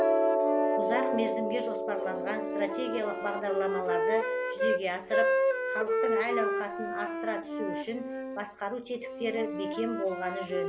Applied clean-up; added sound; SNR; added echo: none; Piano + Wind instrument, woodwind instrument; -4 dB; none.